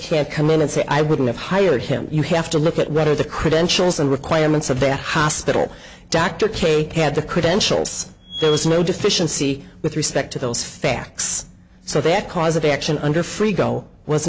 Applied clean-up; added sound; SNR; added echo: none; none; none; none.